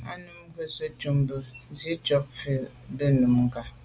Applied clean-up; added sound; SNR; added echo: none; none; none; none.